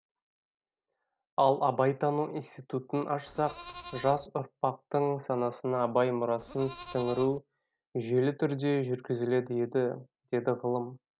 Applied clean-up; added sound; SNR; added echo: none; Livestock, farm animals, working animals; 15 dB; none.